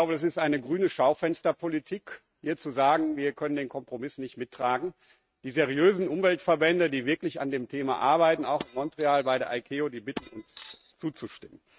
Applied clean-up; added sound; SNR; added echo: neural mask model RNNoise.